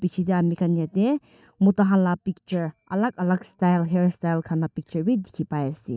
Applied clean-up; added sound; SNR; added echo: neural mask model DeepFilterNet 3.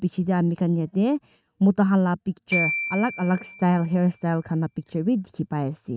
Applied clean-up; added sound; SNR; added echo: neural mask model RNNoise.